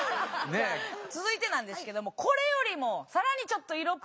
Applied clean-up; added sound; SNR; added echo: none; none; none; none.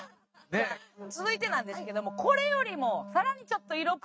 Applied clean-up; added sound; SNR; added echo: neural mask model RNNoise.